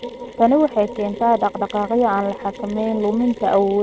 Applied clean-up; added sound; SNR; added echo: neural mask model RNNoise.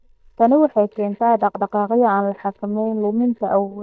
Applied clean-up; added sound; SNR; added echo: neural mask model DeepFilterNet 3.